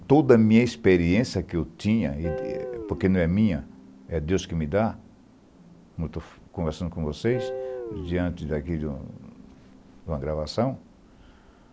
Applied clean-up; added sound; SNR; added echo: none; Guitar; 15 dB; none.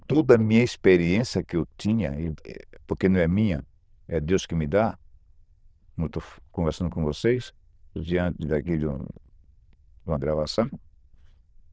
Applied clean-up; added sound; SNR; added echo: neural diffusion model UNIVERSE++.